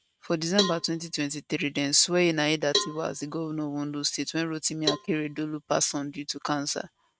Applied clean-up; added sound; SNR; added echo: neural mask model RNNoise.